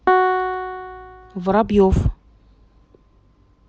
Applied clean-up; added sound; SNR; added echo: none; Piano; 1 dB; none.